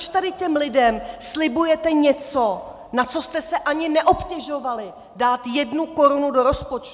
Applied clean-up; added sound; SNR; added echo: none; none; none; none.